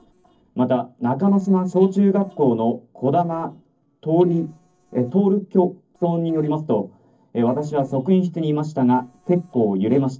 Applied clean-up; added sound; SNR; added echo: neural separator model SepFormer DNS4.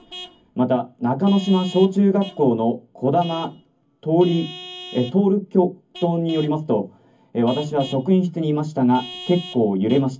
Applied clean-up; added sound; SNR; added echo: none; Vehicle horn, car horn, honking / Truck; 19 dB; reverberation time 0.3 s.